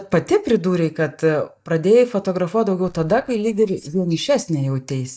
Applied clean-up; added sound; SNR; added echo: neural mask model DeepFilterNet 3.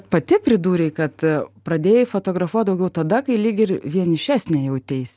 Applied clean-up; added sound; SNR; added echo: none; none; none; none.